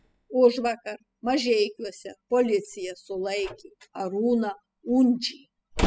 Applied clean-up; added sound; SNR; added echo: classical method spectral subtraction.